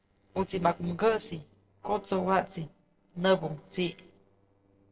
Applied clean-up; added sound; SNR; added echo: neural separator model SepFormer DNS4.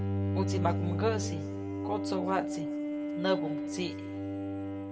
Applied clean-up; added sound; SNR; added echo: none; Bowed string instrument; -2 dB; reverberation time 1.5 s.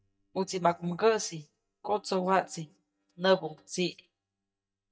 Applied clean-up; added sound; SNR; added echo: neural mask model DeepFilterNet 3.